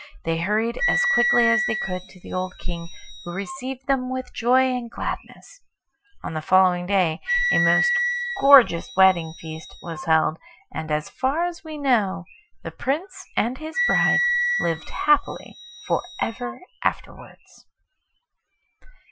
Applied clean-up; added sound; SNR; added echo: classical method Wiener filter.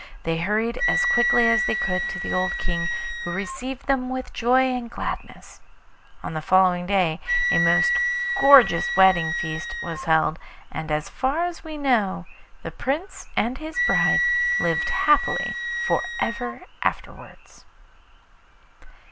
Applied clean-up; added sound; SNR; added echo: none; Wind instrument, woodwind instrument; 4 dB; none.